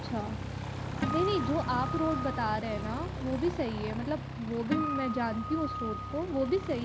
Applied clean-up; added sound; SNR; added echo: none; Acoustic guitar + Aircraft; 3 dB; none.